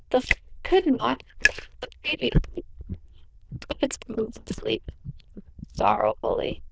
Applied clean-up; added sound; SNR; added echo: neural diffusion model UNIVERSE++.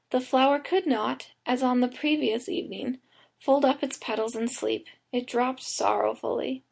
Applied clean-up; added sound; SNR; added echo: none; none; none; none.